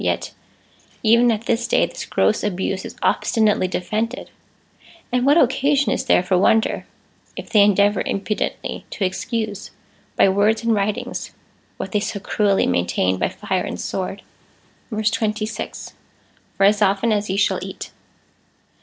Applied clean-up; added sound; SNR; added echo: none; none; none; none.